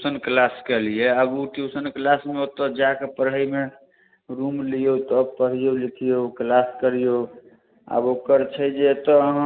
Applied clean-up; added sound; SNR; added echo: none; none; none; none.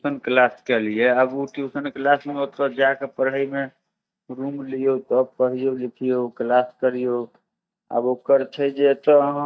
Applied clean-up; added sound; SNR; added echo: neural mask model DeepFilterNet 3.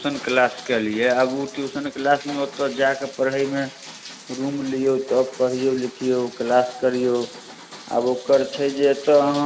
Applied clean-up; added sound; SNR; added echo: none; Rain; 18 dB; none.